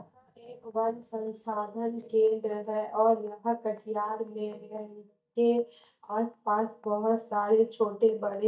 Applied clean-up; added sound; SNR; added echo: neural mask model DeepFilterNet 3.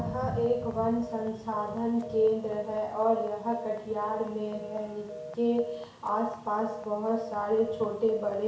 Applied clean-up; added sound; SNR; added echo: none; Telephone; 13 dB; reverberation time 0.6 s.